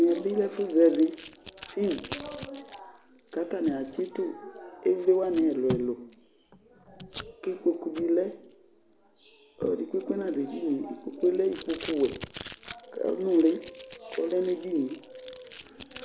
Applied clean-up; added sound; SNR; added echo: none; Packing tape, duct tape; 16 dB; none.